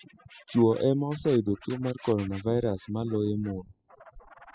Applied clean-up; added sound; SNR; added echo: classical method spectral subtraction.